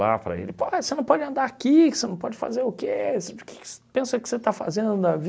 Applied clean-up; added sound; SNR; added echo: none; none; none; none.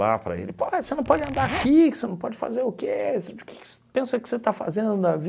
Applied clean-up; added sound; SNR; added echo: none; Zipper (clothing); 8 dB; none.